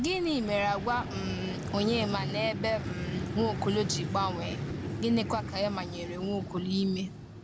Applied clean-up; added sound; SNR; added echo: none; Vehicle; 5 dB; none.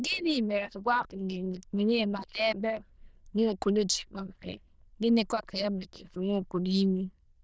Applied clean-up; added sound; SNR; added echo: neural diffusion model UNIVERSE++.